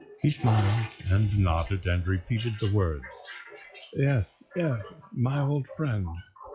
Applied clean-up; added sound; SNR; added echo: classical method log-MMSE.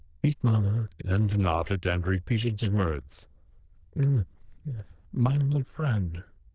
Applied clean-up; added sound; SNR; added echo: neural diffusion model UNIVERSE++.